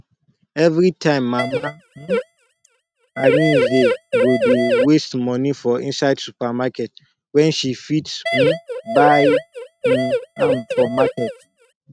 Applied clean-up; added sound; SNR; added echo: neural mask model RNNoise.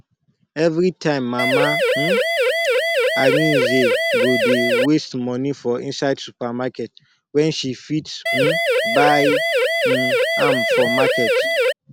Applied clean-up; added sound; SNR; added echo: none; Siren; -4 dB; none.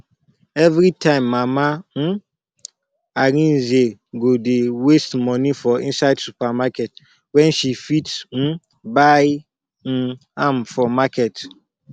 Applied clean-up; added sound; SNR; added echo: none; none; none; none.